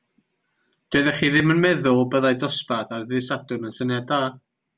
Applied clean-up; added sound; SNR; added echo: none; none; none; none.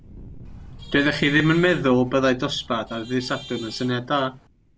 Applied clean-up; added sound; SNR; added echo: none; Traffic noise, roadway noise / Vehicle horn, car horn, honking + Fire; 18 dB; none.